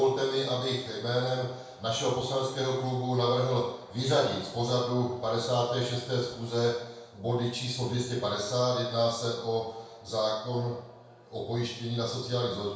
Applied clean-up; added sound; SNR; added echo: none; none; none; reverberation time 0.7 s.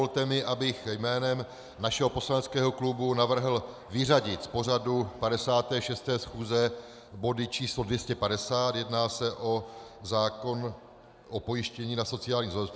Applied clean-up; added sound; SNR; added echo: none; none; none; none.